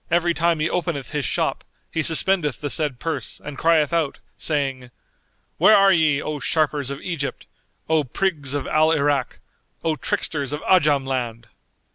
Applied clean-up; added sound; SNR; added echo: none; none; none; none.